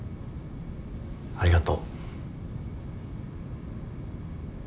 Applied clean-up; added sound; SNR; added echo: none; none; none; none.